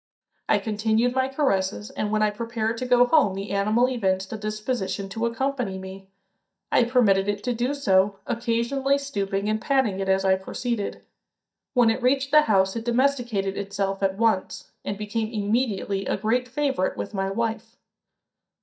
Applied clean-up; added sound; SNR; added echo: neural mask model DeepFilterNet 3.